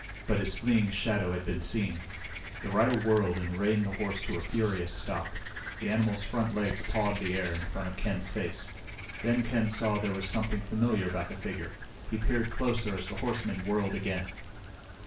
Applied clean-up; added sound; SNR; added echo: none; Frog; 10 dB; reverberation time 0.3 s.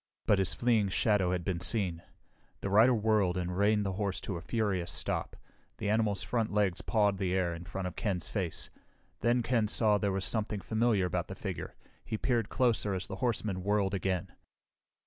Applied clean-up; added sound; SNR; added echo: none; none; none; none.